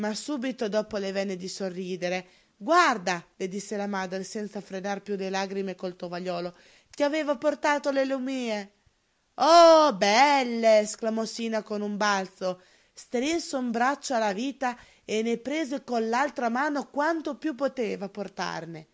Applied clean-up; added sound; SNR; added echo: none; none; none; none.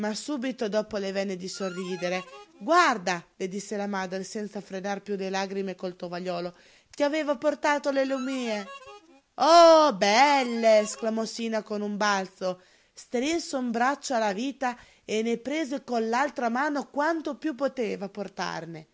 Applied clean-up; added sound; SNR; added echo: none; Harmonica; 19 dB; none.